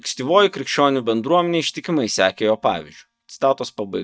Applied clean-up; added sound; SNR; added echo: neural mask model DeepFilterNet 3.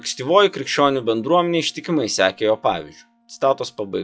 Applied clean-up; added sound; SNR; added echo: classical method log-MMSE.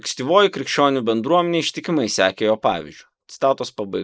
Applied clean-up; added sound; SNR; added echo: neural mask model Resemble Enhance denoiser.